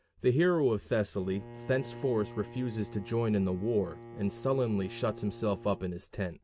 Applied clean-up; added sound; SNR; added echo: none; Bowed string instrument; 16 dB; none.